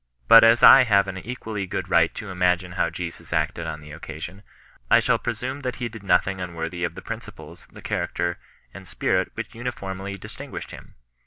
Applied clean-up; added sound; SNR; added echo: none; none; none; none.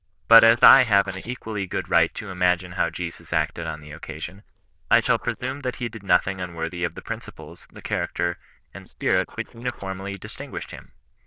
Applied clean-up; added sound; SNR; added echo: neural diffusion model UNIVERSE++.